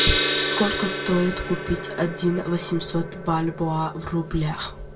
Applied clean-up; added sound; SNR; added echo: none; Gong; 3 dB; reverberation time 0.2 s.